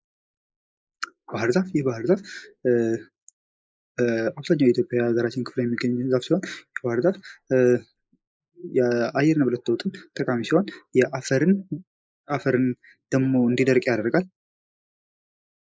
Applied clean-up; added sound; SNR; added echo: neural mask model Resemble Enhance denoiser.